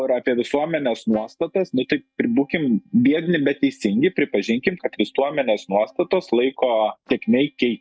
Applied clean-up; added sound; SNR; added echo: neural mask model DeepFilterNet 3.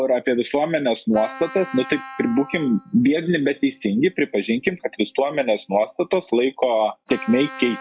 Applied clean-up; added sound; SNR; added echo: classical method log-MMSE.